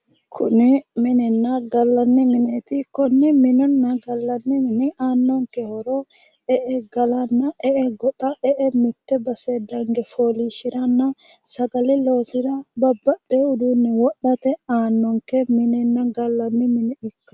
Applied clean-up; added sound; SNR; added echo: none; none; none; none.